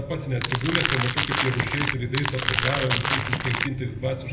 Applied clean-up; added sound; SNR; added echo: none; Crackle; 0 dB; reverberation time 0.8 s.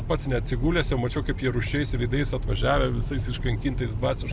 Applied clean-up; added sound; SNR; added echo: none; none; none; none.